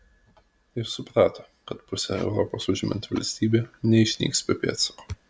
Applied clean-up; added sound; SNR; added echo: none; none; none; none.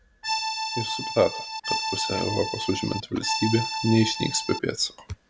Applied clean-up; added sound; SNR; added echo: none; Accordion; 3 dB; none.